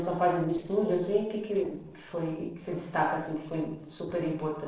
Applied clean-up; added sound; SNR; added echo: neural separator model SepFormer DNS4.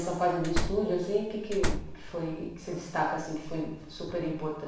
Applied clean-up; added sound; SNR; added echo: none; Slam; 1 dB; reverberation time 0.7 s.